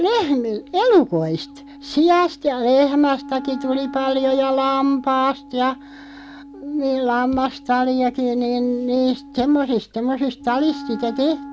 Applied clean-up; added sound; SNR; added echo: none; Wind instrument, woodwind instrument; 18 dB; none.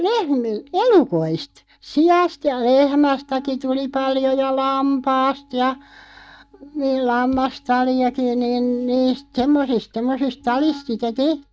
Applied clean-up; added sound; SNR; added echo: neural mask model DeepFilterNet 3.